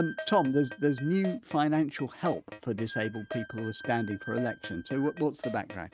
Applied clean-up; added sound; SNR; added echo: neural mask model RNNoise.